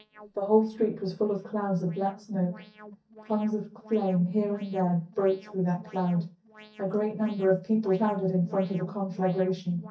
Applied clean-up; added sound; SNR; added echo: neural mask model DeepFilterNet 3.